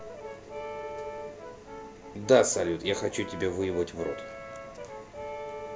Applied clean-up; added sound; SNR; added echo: none; Brass instrument; 10 dB; none.